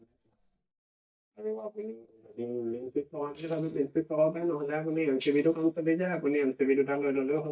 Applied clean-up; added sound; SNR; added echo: neural mask model DeepFilterNet 3.